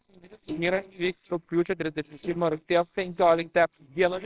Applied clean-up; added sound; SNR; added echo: neural separator model SepFormer WHAMR!.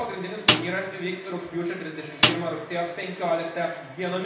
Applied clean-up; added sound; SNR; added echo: none; Snare drum; -1 dB; reverberation time 0.8 s.